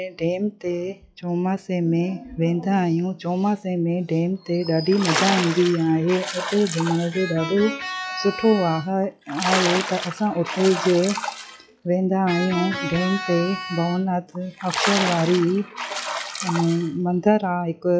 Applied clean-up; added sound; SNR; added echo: classical method log-MMSE.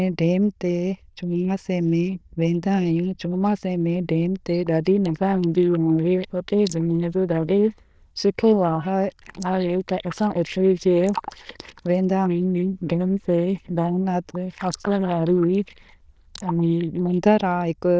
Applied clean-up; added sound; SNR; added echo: neural diffusion model UNIVERSE++.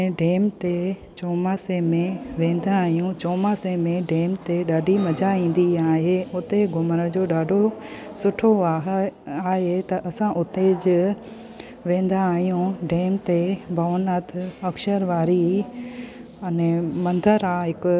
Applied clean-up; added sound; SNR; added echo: none; none; none; none.